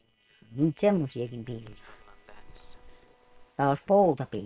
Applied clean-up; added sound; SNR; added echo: neural separator model SepFormer WHAM!.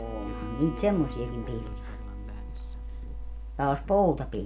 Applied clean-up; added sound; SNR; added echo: none; Breathing + Bowed string instrument; 14 dB; none.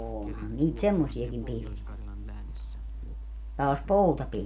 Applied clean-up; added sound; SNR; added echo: none; none; none; none.